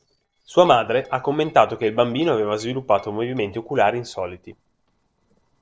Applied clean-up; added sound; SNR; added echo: neural separator model SepFormer DNS4.